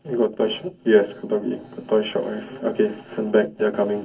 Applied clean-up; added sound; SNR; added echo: none; none; none; reverberation time 0.3 s.